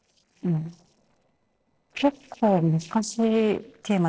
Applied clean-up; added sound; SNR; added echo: neural separator model SepFormer DNS4.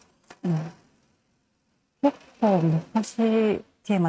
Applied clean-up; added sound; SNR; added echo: neural mask model RNNoise.